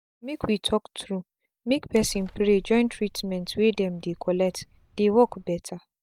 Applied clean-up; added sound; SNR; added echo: neural mask model DeepFilterNet 3.